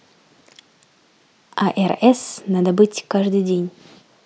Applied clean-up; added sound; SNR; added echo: none; none; none; none.